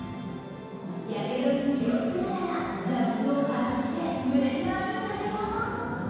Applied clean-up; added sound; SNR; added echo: none; none; none; reverberation time 2.0 s.